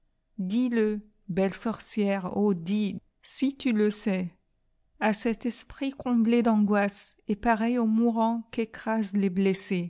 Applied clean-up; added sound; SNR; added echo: none; none; none; none.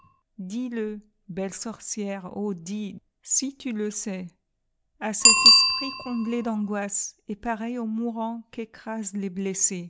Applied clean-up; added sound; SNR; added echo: none; Bicycle bell; -3 dB; none.